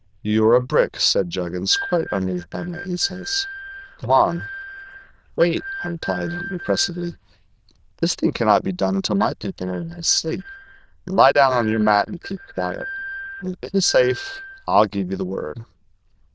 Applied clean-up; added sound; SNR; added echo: neural diffusion model UNIVERSE++.